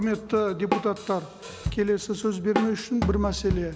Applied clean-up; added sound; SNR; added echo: none; Drum kit; 5 dB; none.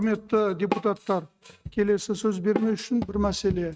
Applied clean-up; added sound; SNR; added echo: neural mask model RNNoise.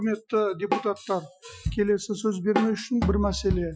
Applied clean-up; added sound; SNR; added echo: classical method Wiener filter.